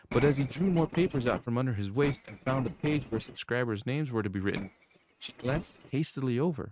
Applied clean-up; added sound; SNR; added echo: neural mask model RNNoise.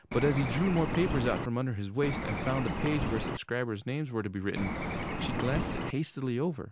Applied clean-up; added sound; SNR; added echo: none; Bird; 2 dB; none.